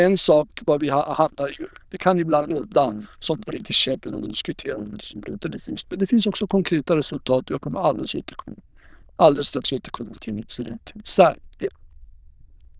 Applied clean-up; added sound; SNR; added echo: neural diffusion model UNIVERSE++.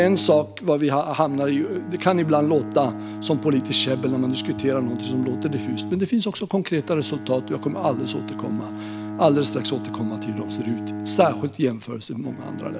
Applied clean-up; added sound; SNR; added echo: none; Bowed string instrument; 10 dB; none.